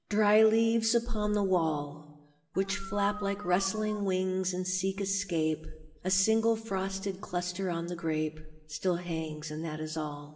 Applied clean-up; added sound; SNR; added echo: none; Dog; 13 dB; reverberation time 0.9 s.